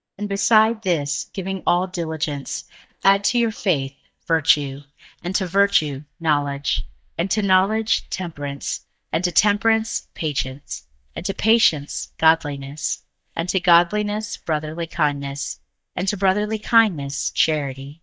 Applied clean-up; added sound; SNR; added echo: neural mask model DeepFilterNet 3.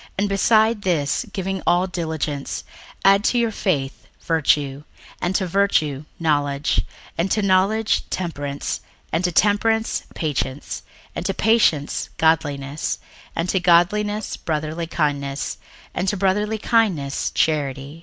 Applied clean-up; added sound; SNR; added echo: none; none; none; none.